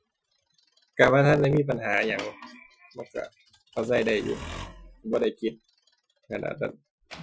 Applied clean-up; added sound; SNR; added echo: classical method Wiener filter.